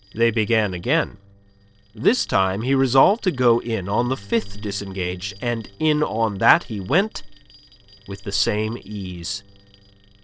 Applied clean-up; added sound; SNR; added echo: neural separator model SepFormer DNS4.